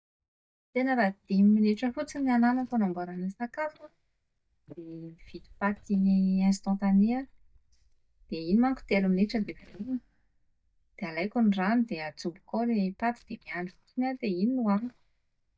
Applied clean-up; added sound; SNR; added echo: neural mask model DeepFilterNet 3.